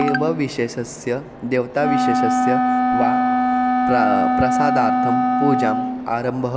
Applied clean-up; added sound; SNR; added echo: none; Wind instrument, woodwind instrument; -3 dB; none.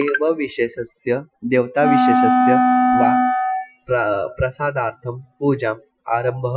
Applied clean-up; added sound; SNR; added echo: classical method Wiener filter.